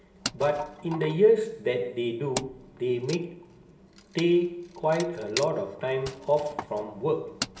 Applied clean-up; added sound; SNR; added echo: none; Wood; 13 dB; reverberation time 2.5 s.